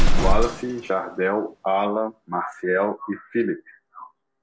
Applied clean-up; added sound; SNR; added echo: none; Explosion; -2 dB; none.